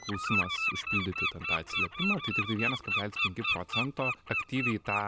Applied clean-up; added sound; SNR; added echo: none; Bird; -2 dB; none.